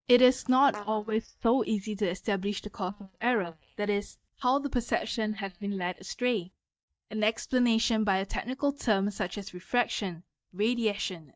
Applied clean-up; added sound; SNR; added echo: neural mask model DeepFilterNet 3.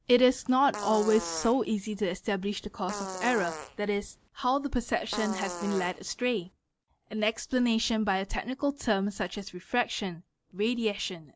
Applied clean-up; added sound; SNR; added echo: none; Fart; 11 dB; none.